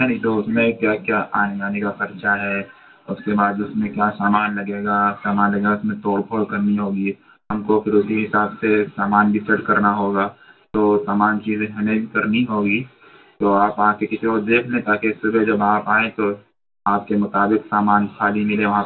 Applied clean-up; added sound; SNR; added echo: none; none; none; reverberation time 0.1 s.